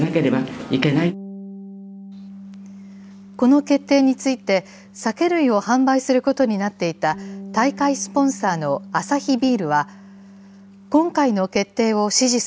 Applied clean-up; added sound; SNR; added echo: none; Bass guitar; 19 dB; none.